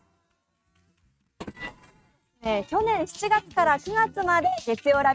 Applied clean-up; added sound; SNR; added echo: neural mask model RNNoise.